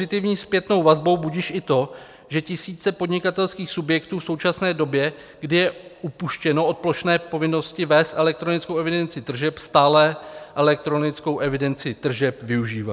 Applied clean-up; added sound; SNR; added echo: none; none; none; none.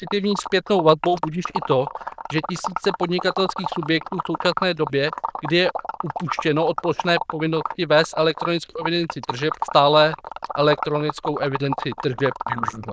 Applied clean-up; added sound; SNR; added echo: neural diffusion model UNIVERSE++.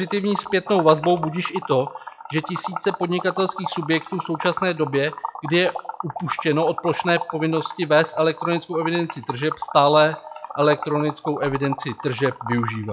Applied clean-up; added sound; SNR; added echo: classical method log-MMSE.